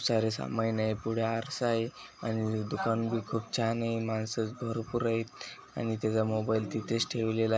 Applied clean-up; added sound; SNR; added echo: none; none; none; none.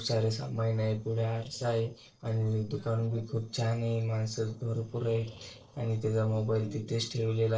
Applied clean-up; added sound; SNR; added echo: neural separator model SepFormer DNS4.